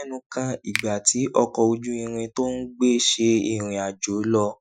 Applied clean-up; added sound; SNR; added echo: classical method Wiener filter.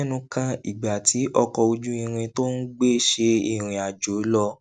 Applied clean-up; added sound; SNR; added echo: none; none; none; none.